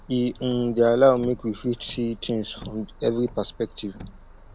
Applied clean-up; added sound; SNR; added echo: none; Car; 19 dB; none.